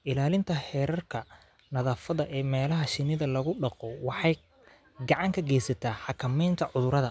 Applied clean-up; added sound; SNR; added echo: none; none; none; none.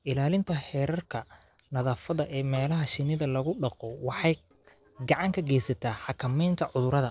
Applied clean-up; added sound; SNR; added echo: neural separator model SepFormer DNS4.